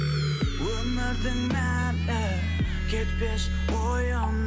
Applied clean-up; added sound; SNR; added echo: none; none; none; none.